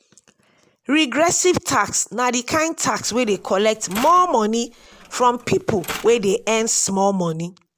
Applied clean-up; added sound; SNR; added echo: none; Mechanisms; 17 dB; none.